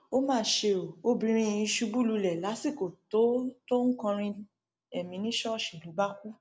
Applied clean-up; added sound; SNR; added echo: none; none; none; none.